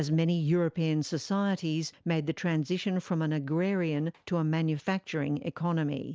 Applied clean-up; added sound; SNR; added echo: none; none; none; none.